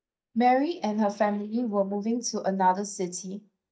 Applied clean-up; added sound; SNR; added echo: neural mask model DeepFilterNet 3.